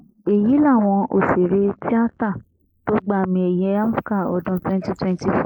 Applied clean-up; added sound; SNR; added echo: neural mask model Resemble Enhance denoiser.